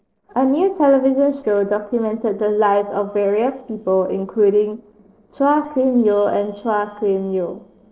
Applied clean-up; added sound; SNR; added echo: neural separator model SepFormer DNS4.